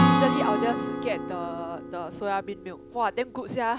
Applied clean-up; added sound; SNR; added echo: none; Acoustic guitar / Strum; -2 dB; none.